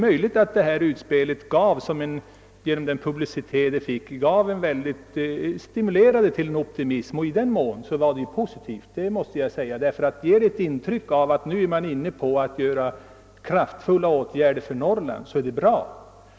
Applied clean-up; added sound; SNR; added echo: none; none; none; none.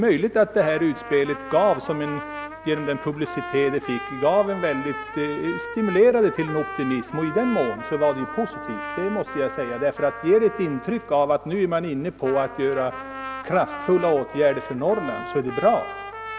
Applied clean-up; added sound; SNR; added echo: none; Trumpet; 11 dB; none.